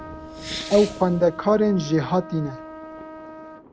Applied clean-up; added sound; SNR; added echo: none; Trumpet + Fireworks; 13 dB; none.